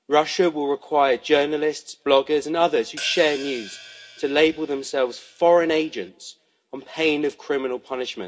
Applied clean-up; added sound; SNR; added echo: none; Hi-hat; 18 dB; reverberation time 0.3 s.